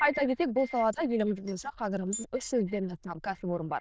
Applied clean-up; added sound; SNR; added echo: neural diffusion model UNIVERSE++.